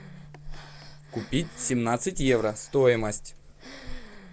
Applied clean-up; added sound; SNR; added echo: none; Bass guitar + Breathing; 19 dB; none.